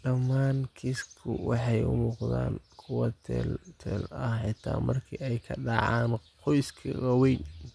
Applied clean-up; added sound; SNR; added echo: none; none; none; none.